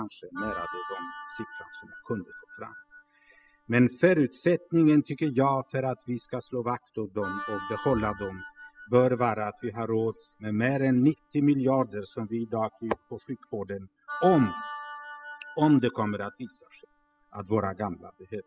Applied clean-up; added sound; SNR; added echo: classical method spectral subtraction.